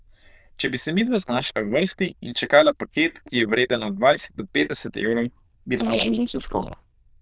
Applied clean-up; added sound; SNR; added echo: neural diffusion model UNIVERSE++.